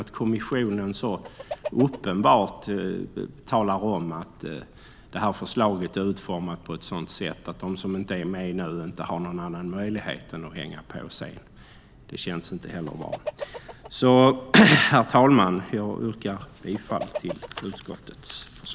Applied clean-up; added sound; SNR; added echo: none; Chicken, rooster; 14 dB; none.